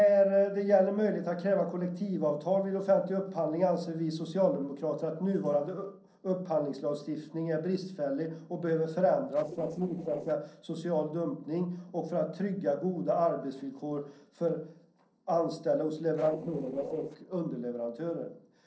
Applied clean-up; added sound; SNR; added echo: neural separator model SepFormer DNS4.